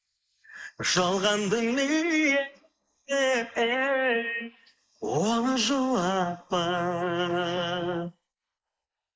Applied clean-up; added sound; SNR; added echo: neural mask model Resemble Enhance denoiser.